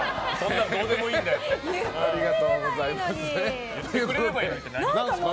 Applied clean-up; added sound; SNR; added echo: none; none; none; none.